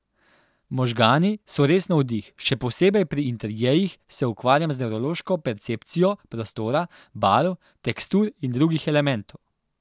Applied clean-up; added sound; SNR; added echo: none; none; none; none.